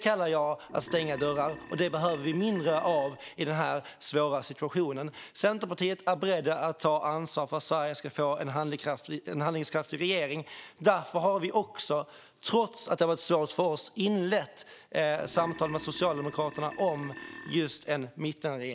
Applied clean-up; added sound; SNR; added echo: none; Burping, eructation; 15 dB; none.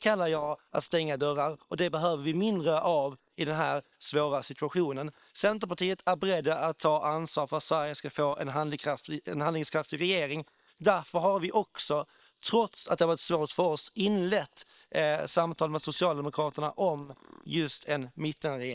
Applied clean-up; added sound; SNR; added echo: neural separator model SepFormer WHAM!.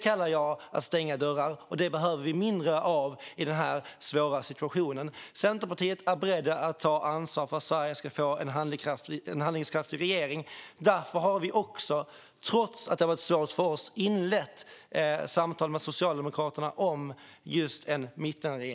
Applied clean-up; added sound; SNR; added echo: none; none; none; none.